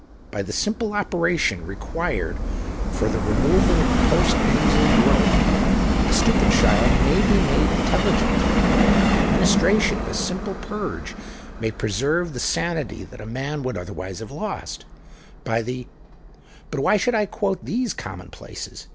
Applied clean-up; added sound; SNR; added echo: none; Subway, metro, underground; -3 dB; none.